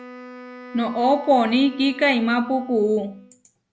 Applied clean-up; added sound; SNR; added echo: none; Wind instrument, woodwind instrument; 19 dB; none.